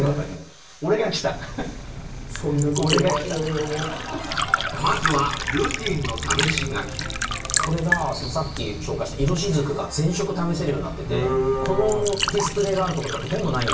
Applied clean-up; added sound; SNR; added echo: none; Liquid; 5 dB; reverberation time 0.3 s.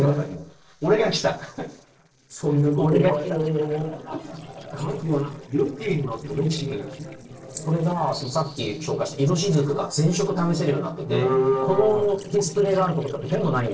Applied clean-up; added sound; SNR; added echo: neural separator model SepFormer DNS4.